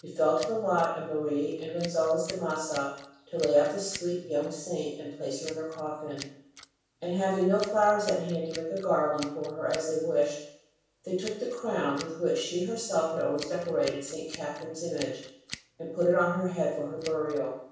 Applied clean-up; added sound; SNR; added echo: none; Scissors; 19 dB; reverberation time 0.7 s.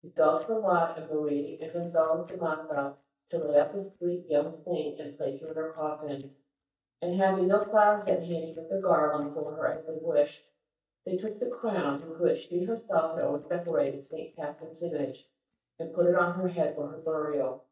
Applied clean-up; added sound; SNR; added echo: neural mask model DeepFilterNet 3.